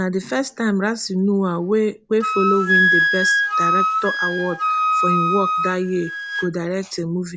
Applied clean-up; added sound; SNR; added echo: none; Wind instrument, woodwind instrument; 0 dB; none.